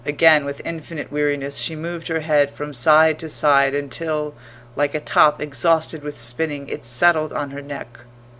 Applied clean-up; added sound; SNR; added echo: none; none; none; none.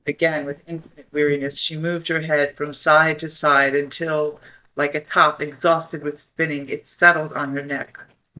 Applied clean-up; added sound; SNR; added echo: neural mask model DeepFilterNet 3.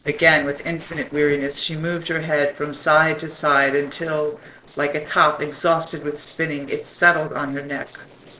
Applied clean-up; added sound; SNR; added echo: neural separator model SepFormer DNS4.